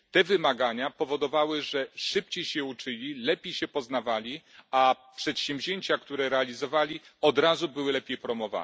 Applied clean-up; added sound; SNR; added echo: none; none; none; none.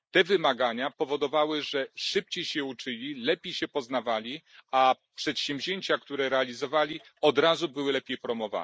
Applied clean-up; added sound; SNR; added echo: neural mask model Resemble Enhance denoiser.